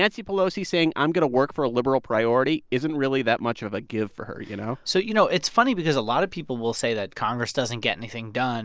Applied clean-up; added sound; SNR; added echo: none; none; none; none.